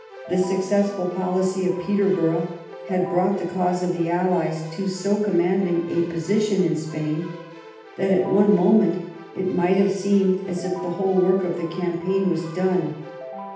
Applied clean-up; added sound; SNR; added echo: none; Keyboard (musical); 16 dB; reverberation time 0.8 s.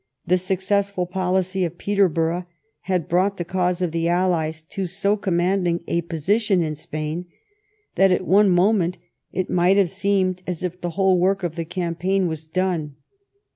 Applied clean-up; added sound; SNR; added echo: none; none; none; none.